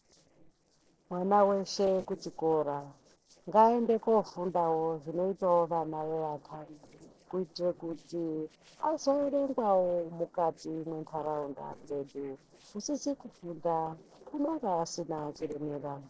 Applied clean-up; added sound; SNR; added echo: neural separator model SepFormer DNS4.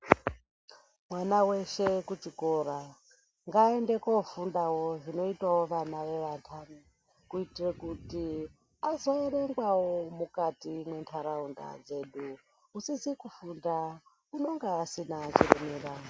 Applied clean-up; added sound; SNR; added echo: none; none; none; none.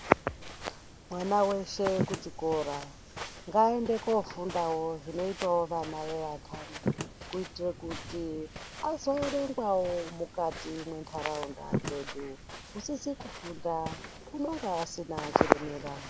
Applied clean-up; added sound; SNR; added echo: none; Walk, footsteps + Slam; 9 dB; none.